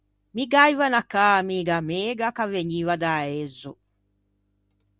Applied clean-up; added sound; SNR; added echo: none; none; none; none.